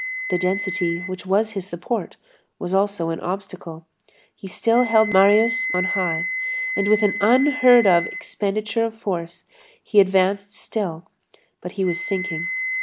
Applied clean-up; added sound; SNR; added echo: none; Wind instrument, woodwind instrument; 8 dB; none.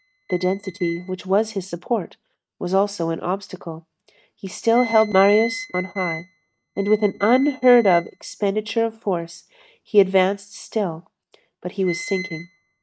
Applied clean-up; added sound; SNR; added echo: neural mask model RNNoise.